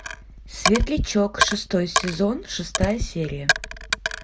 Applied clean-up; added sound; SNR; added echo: none; Coin (dropping); 3 dB; none.